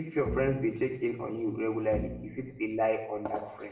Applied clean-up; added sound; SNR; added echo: none; Bowed string instrument; 11 dB; reverberation time 0.7 s.